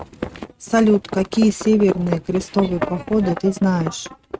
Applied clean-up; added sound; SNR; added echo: neural mask model RNNoise.